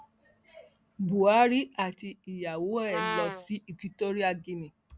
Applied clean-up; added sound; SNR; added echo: none; Brass instrument; 4 dB; none.